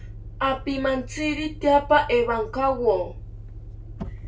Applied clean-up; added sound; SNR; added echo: none; Motor vehicle (road); 12 dB; reverberation time 0.2 s.